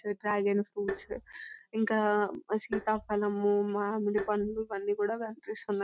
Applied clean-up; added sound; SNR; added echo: neural mask model RNNoise.